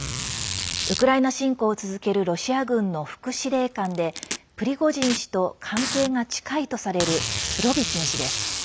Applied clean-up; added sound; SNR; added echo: none; Packing tape, duct tape; 6 dB; none.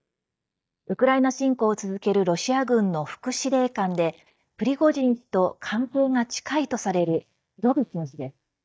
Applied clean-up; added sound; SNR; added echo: neural mask model DeepFilterNet 3.